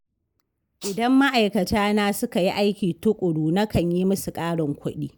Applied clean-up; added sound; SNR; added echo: neural mask model Resemble Enhance denoiser.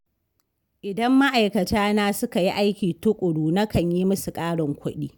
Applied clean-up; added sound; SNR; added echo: none; none; none; none.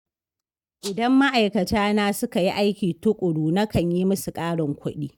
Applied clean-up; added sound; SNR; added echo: neural mask model RNNoise.